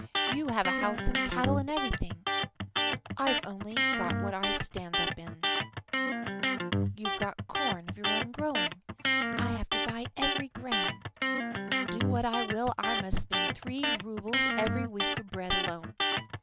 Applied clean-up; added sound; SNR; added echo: none; Electric guitar; -4 dB; none.